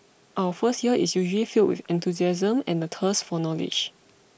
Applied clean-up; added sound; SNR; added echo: none; none; none; none.